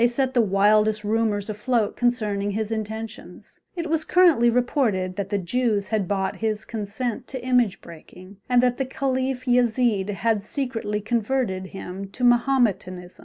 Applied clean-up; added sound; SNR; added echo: none; none; none; none.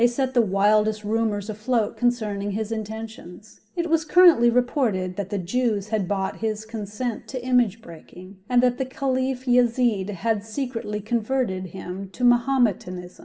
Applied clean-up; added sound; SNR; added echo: none; none; none; reverberation time 0.5 s.